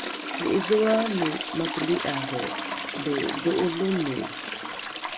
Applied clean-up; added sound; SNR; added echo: none; Trickle, dribble / Toilet flush; 5 dB; none.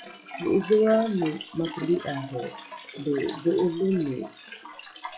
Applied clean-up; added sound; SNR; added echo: classical method log-MMSE.